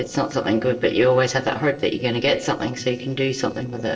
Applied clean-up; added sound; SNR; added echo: neural separator model SepFormer DNS4.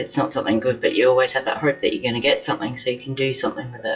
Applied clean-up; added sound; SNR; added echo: classical method WPE with log-MMSE.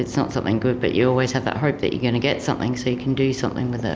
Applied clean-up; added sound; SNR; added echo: none; none; none; none.